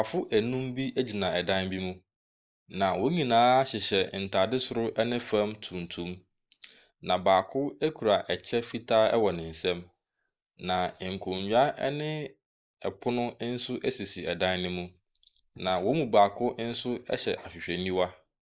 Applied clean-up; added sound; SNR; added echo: neural mask model Resemble Enhance denoiser.